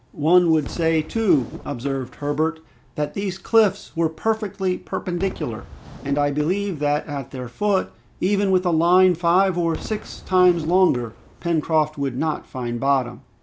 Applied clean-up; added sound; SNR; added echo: none; Whoosh, swoosh, swish / Fireworks; 19 dB; none.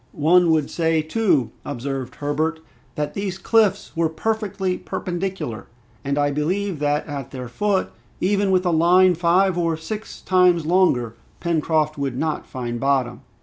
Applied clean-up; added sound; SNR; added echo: none; none; none; none.